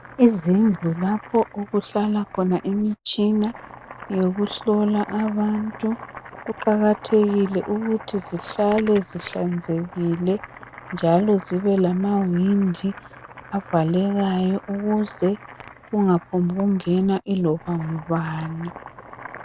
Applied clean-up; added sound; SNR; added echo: none; Boiling; 18 dB; none.